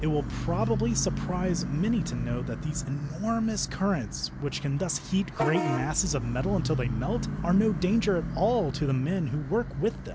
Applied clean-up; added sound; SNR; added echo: none; Bus / Vehicle horn, car horn, honking; 4 dB; none.